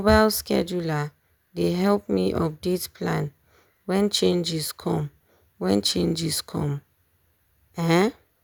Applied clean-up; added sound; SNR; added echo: none; none; none; none.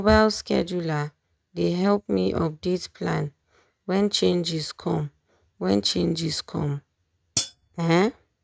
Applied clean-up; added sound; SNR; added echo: neural mask model RNNoise.